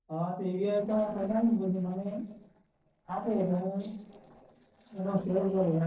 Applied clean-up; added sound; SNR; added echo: neural separator model SepFormer DNS4.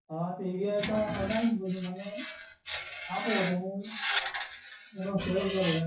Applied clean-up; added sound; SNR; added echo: classical method WPE with log-MMSE.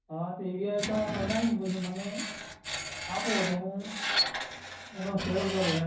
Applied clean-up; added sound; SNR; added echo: none; Screech; 3 dB; reverberation time 0.6 s.